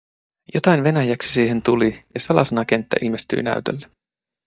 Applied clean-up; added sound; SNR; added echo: neural mask model DeepFilterNet 3.